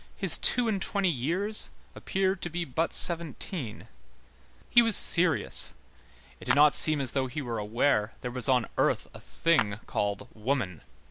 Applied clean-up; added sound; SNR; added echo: none; Clapping; 10 dB; none.